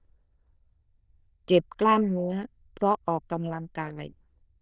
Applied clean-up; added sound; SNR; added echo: neural diffusion model UNIVERSE++.